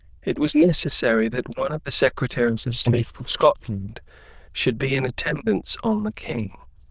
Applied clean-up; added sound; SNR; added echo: neural diffusion model UNIVERSE++.